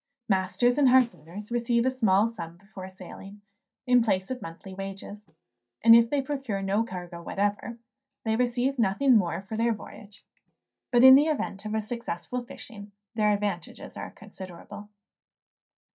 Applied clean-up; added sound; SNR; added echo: neural mask model DeepFilterNet 3.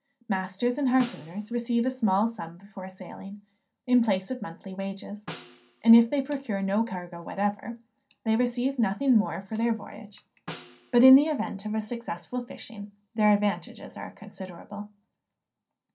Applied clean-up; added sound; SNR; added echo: none; Snare drum; 19 dB; reverberation time 0.3 s.